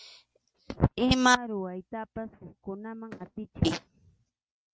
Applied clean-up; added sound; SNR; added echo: neural mask model RNNoise.